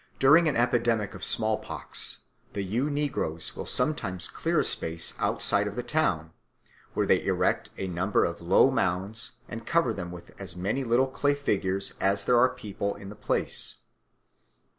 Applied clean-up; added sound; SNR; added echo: none; none; none; none.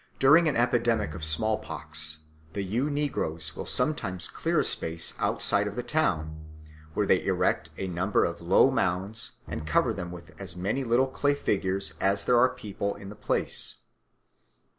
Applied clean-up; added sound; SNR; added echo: none; Bowed string instrument; 16 dB; none.